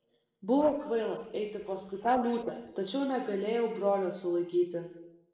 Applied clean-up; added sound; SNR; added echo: neural separator model SepFormer DNS4.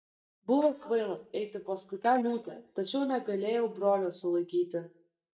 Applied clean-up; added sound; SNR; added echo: neural mask model DeepFilterNet 3.